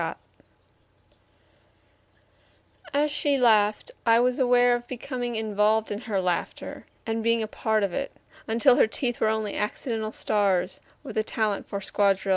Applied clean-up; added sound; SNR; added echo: none; none; none; none.